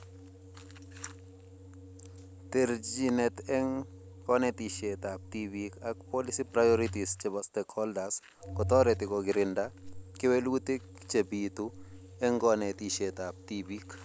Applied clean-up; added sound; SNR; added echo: none; Organ; 14 dB; none.